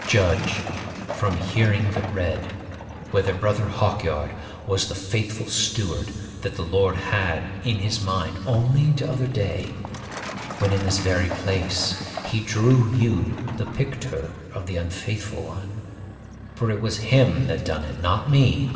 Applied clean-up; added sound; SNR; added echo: none; Truck; 13 dB; reverberation time 2.4 s.